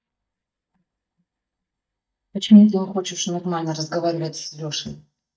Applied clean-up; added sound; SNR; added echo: neural mask model DeepFilterNet 3.